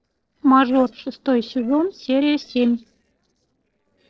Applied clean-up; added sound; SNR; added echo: neural separator model SepFormer DNS4.